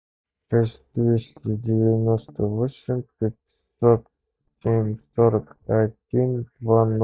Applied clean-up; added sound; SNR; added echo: neural mask model DeepFilterNet 3.